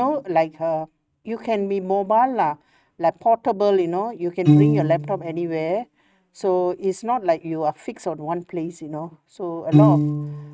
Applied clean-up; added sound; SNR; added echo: neural mask model RNNoise.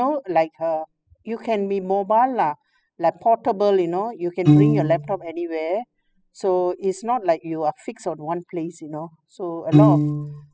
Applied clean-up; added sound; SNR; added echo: classical method spectral subtraction.